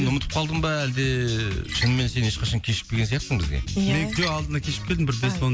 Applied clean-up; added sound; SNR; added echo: none; Splash, splatter; 13 dB; none.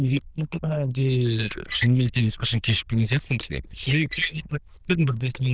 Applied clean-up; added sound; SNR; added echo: neural diffusion model UNIVERSE++.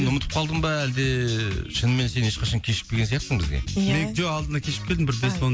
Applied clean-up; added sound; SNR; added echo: none; none; none; none.